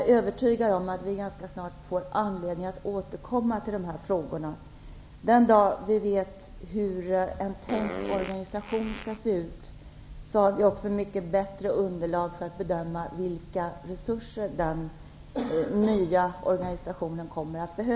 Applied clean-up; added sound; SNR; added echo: none; Fart; 11 dB; none.